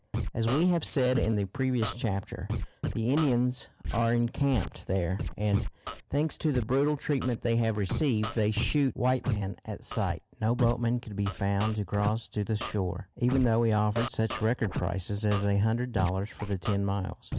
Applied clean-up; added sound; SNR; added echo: none; Scratching (performance technique); 9 dB; none.